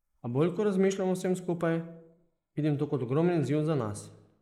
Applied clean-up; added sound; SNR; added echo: neural mask model Resemble Enhance denoiser.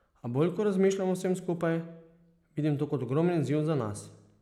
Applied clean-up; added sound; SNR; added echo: none; none; none; none.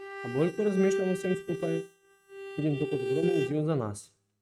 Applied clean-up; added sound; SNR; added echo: neural mask model RNNoise.